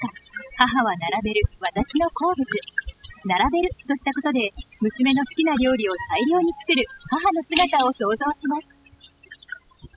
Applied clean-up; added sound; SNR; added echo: classical method spectral subtraction.